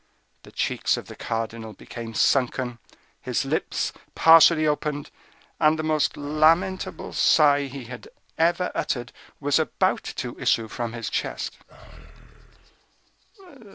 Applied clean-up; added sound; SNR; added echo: none; Animal; 17 dB; none.